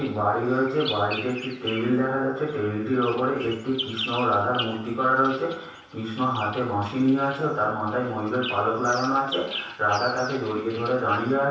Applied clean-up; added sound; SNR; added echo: none; Bird vocalization, bird call, bird song; 13 dB; reverberation time 0.7 s.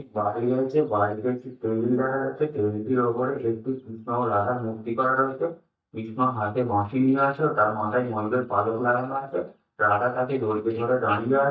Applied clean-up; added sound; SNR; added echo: neural mask model DeepFilterNet 3.